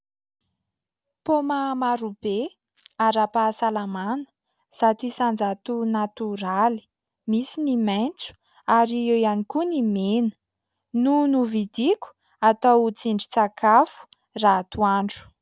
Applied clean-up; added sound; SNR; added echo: none; none; none; none.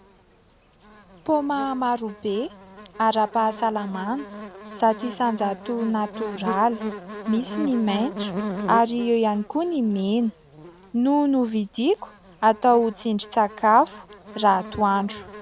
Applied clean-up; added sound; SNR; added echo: none; Buzz; 13 dB; none.